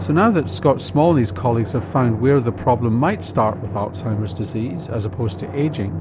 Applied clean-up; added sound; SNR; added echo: none; Drum; 10 dB; none.